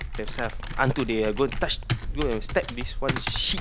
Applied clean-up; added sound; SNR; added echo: none; Computer keyboard + Wind; 2 dB; none.